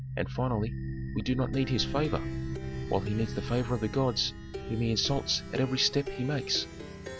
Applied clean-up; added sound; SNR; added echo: none; Plucked string instrument; 6 dB; none.